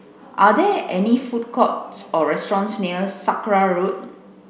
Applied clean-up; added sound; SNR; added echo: none; none; none; none.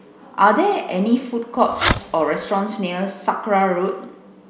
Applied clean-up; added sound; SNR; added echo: none; Fireworks; 4 dB; none.